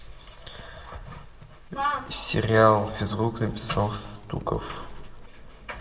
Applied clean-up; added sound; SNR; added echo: none; Livestock, farm animals, working animals; 18 dB; reverberation time 1.2 s.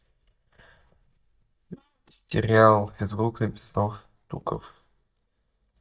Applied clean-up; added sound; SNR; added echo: neural mask model DeepFilterNet 3.